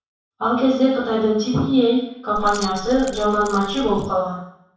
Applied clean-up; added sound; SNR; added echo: none; Keys jangling; 13 dB; reverberation time 0.7 s.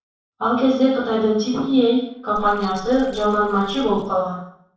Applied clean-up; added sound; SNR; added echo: neural separator model SepFormer DNS4.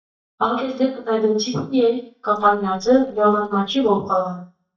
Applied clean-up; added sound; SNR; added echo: neural mask model DeepFilterNet 3.